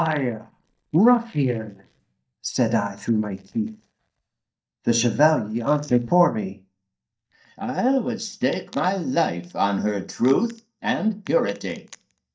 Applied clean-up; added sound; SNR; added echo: neural mask model DeepFilterNet 3.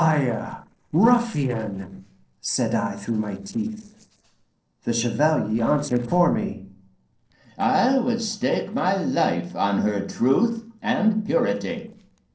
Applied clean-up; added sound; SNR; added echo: neural separator model SepFormer DNS4.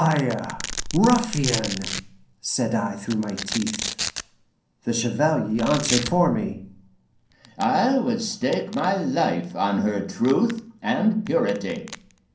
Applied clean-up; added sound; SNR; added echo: none; Domestic sounds, home sounds; 11 dB; reverberation time 0.6 s.